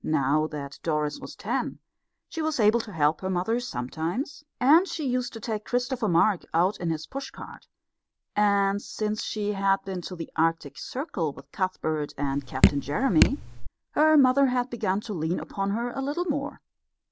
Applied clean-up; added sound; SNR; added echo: none; Drip; -2 dB; none.